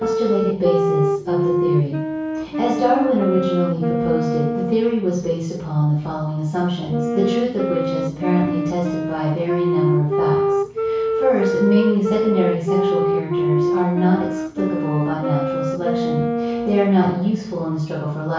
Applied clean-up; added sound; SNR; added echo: none; Wind instrument, woodwind instrument; 1 dB; reverberation time 0.6 s.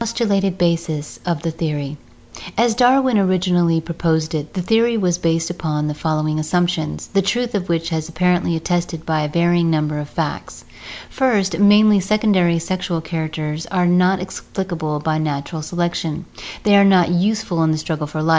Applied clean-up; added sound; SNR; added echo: none; none; none; none.